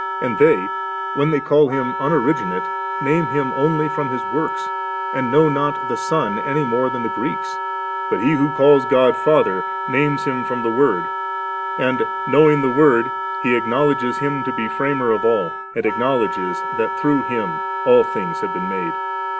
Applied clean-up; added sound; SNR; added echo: none; Wind instrument, woodwind instrument; 5 dB; none.